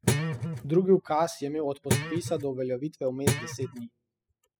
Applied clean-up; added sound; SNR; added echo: classical method spectral subtraction.